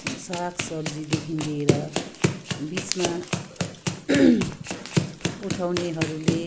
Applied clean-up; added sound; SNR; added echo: none; Run; 1 dB; none.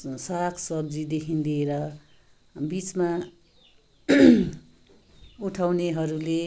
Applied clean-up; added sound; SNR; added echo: none; none; none; none.